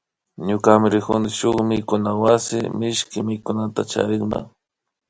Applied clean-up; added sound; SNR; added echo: none; none; none; none.